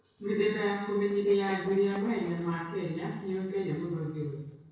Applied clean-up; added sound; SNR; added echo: neural separator model SepFormer DNS4.